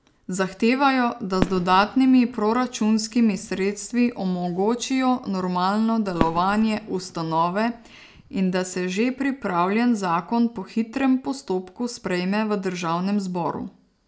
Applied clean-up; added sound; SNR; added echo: none; Fireworks; 11 dB; none.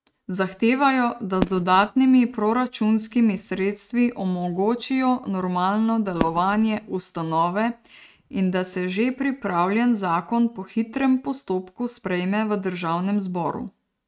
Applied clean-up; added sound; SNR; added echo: neural mask model RNNoise.